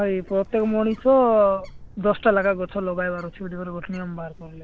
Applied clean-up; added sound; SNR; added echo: none; Bird; 20 dB; none.